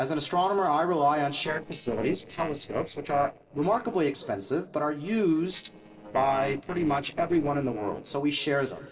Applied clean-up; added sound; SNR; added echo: neural separator model SepFormer DNS4.